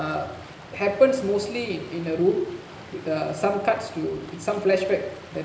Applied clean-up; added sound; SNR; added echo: none; Stream; 19 dB; reverberation time 0.9 s.